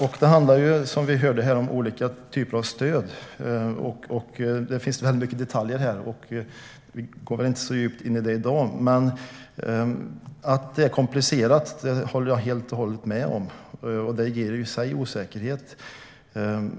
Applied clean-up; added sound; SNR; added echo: none; none; none; none.